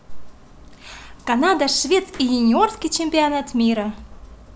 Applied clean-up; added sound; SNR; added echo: none; none; none; none.